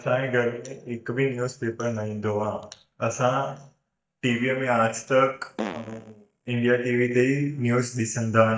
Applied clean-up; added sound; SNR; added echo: neural mask model DeepFilterNet 3.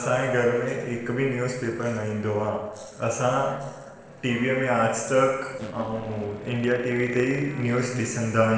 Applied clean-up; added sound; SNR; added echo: neural separator model SepFormer DNS4.